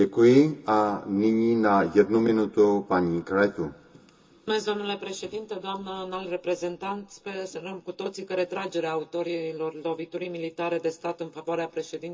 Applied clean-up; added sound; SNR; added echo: none; none; none; reverberation time 0.2 s.